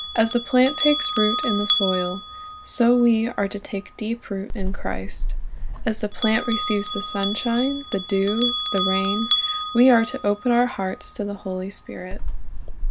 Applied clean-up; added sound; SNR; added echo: none; Bell; 3 dB; none.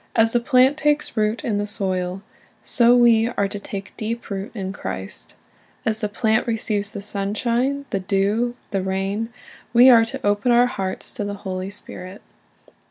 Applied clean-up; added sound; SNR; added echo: none; none; none; none.